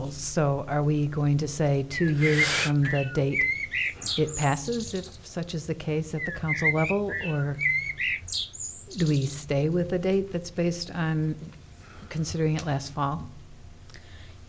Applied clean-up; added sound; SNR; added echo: none; Bird + Breathing; 3 dB; none.